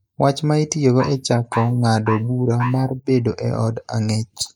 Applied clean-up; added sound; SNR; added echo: neural mask model Resemble Enhance denoiser.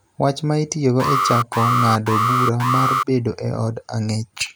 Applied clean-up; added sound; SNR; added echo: none; Alarm; 1 dB; none.